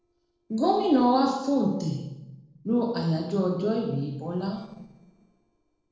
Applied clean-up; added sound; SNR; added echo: neural separator model SepFormer DNS4.